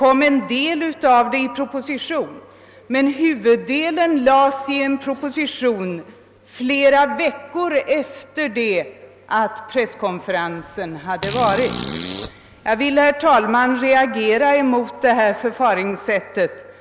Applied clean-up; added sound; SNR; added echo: none; Fart; 11 dB; none.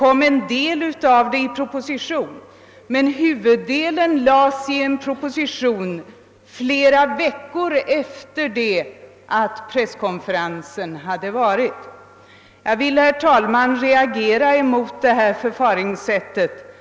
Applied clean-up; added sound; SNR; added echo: none; none; none; none.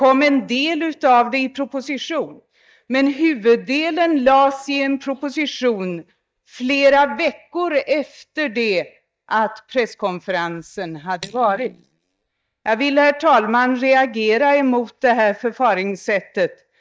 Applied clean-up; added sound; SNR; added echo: neural mask model DeepFilterNet 3.